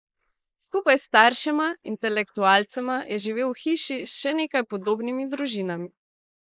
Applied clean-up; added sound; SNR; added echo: neural mask model Resemble Enhance denoiser.